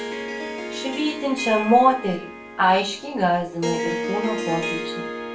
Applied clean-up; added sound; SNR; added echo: none; Harp; 7 dB; reverberation time 0.3 s.